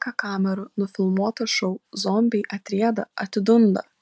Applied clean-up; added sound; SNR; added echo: none; none; none; none.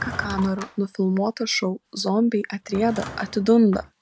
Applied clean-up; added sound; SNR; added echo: none; Drawer open or close / Wood; 16 dB; none.